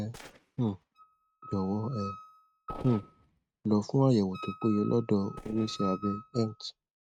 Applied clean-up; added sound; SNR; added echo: neural mask model RNNoise.